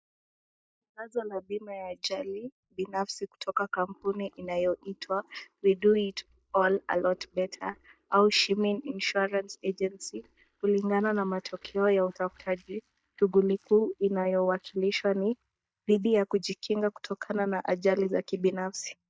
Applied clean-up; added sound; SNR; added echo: neural mask model DeepFilterNet 3.